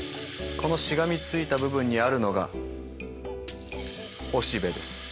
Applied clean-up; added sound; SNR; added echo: none; Rattle (instrument); 13 dB; none.